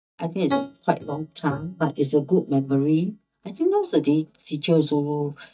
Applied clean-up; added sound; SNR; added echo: neural mask model DeepFilterNet 3.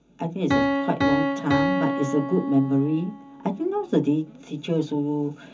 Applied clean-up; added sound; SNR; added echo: none; Piano; 2 dB; reverberation time 0.3 s.